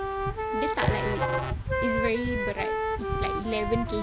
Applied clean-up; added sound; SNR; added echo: none; Musical instrument + Wind instrument, woodwind instrument; 0 dB; none.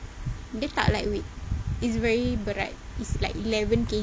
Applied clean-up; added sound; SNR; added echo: none; none; none; none.